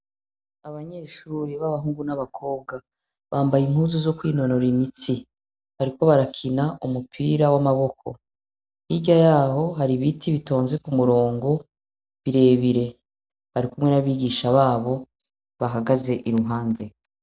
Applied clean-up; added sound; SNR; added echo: none; none; none; none.